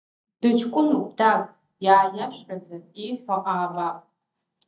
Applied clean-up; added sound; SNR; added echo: neural mask model DeepFilterNet 3.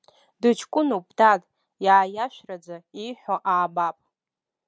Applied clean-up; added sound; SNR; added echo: none; none; none; none.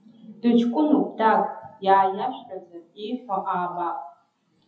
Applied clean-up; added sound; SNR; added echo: classical method WPE with log-MMSE.